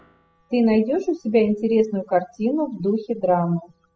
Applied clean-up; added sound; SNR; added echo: classical method spectral subtraction.